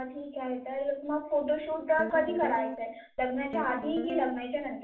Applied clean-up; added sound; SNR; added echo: none; Guitar; 8 dB; reverberation time 0.4 s.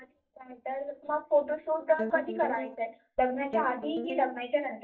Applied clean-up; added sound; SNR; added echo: neural mask model DeepFilterNet 3.